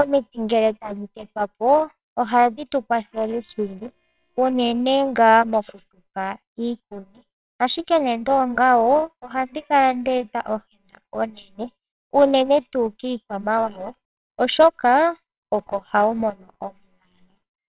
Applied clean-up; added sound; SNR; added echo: neural separator model SepFormer WHAMR!.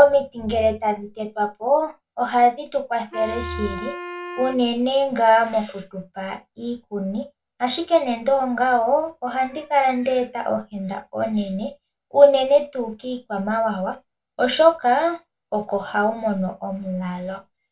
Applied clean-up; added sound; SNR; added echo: none; Wind instrument, woodwind instrument; 13 dB; reverberation time 0.2 s.